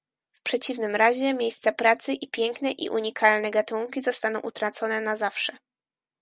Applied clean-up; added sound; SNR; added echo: none; none; none; none.